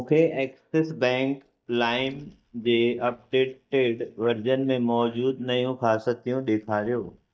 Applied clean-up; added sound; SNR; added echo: neural mask model DeepFilterNet 3.